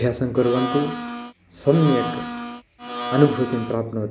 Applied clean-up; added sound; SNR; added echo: none; Domestic sounds, home sounds; 7 dB; none.